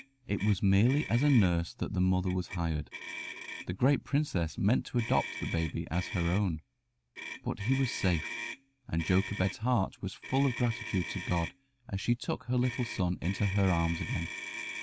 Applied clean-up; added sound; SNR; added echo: none; Motor vehicle (road); 13 dB; none.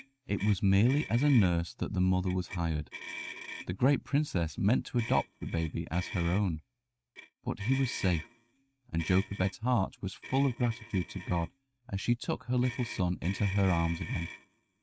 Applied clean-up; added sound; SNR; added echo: neural mask model RNNoise.